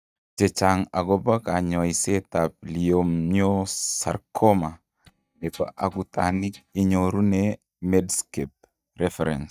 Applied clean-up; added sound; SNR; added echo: neural mask model DeepFilterNet 3.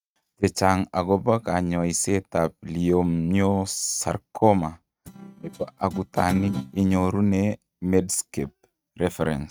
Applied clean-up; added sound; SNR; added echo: neural mask model RNNoise.